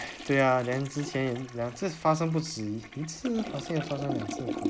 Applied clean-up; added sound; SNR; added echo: none; Toilet flush; 9 dB; none.